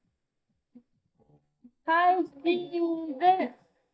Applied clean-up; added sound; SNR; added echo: neural mask model DeepFilterNet 3.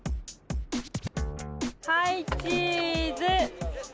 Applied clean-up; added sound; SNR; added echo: none; none; none; none.